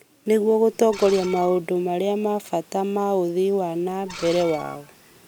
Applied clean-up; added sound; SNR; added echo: none; Screech; 17 dB; none.